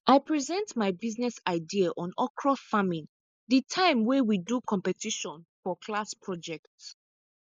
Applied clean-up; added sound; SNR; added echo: neural mask model Resemble Enhance denoiser.